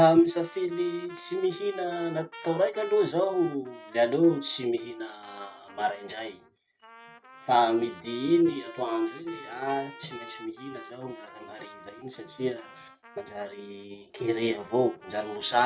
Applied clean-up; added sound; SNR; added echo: none; Trumpet; 20 dB; none.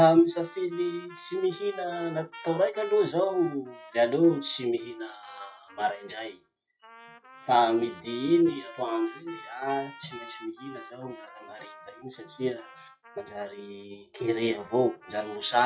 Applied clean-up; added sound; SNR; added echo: classical method log-MMSE.